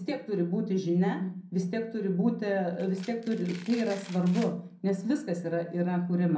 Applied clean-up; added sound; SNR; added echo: none; Domestic sounds, home sounds; 19 dB; reverberation time 0.6 s.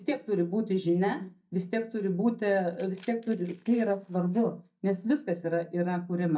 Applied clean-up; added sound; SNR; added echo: neural mask model DeepFilterNet 3.